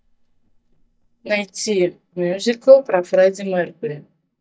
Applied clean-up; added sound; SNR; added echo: neural mask model DeepFilterNet 3.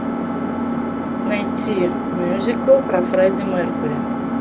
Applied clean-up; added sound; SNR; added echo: none; Engine; 0 dB; none.